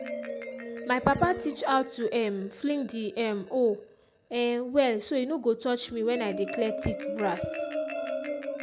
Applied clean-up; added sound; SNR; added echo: none; Marimba, xylophone; 8 dB; none.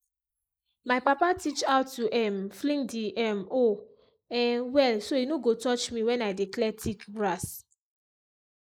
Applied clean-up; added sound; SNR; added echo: neural mask model Resemble Enhance denoiser.